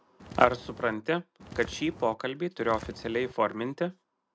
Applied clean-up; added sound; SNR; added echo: none; Walk, footsteps; 15 dB; none.